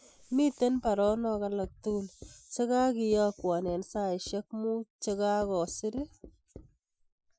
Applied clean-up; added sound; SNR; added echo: classical method Wiener filter.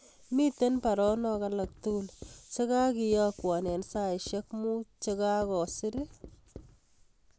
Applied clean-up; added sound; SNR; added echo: none; Writing; 18 dB; none.